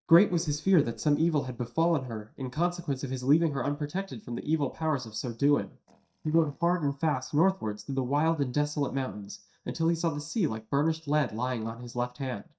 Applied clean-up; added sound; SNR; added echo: neural mask model DeepFilterNet 3.